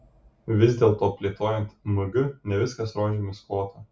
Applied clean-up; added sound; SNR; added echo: none; none; none; none.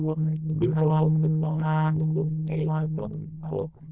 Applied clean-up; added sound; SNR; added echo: neural diffusion model UNIVERSE++.